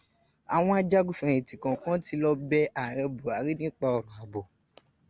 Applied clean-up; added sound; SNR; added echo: none; none; none; none.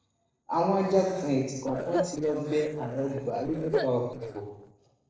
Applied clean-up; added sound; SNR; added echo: neural separator model SepFormer DNS4.